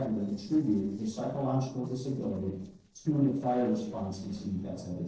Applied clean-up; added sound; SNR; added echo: neural separator model SepFormer DNS4.